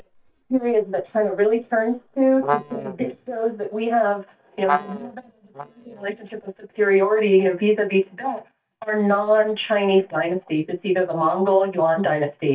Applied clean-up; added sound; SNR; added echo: neural mask model DeepFilterNet 3.